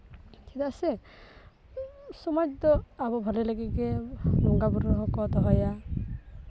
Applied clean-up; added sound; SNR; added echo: none; none; none; none.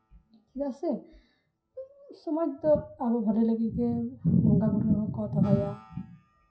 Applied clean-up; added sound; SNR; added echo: classical method WPE with log-MMSE.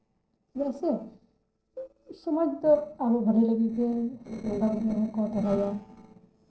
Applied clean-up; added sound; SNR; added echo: neural separator model SepFormer DNS4.